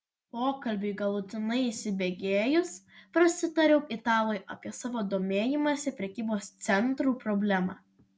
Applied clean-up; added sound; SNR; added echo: none; none; none; none.